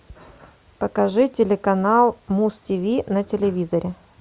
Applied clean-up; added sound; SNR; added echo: none; none; none; none.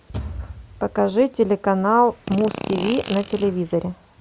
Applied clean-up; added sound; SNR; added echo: none; Bass drum / Thump, thud + Fart; 12 dB; none.